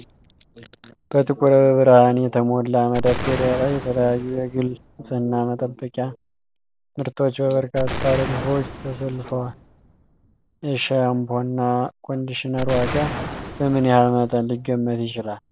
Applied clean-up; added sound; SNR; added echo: none; Explosion; 12 dB; none.